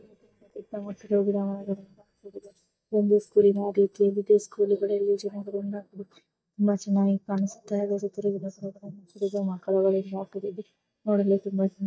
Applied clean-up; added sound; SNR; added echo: neural mask model DeepFilterNet 3.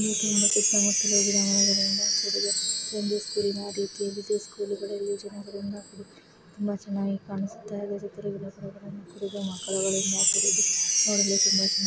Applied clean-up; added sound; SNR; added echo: none; Wind chime; -4 dB; none.